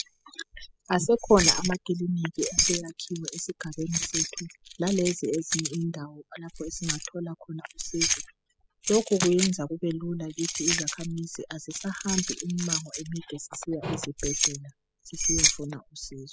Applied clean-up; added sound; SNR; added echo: classical method spectral subtraction.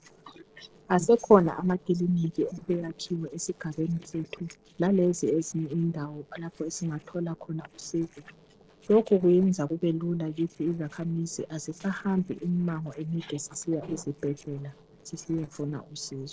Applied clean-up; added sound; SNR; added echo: neural separator model SepFormer DNS4.